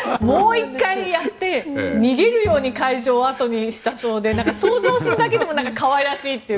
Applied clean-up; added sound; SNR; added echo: none; Bowed string instrument; 16 dB; none.